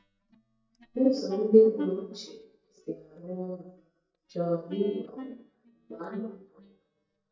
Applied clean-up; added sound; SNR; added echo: neural mask model DeepFilterNet 3.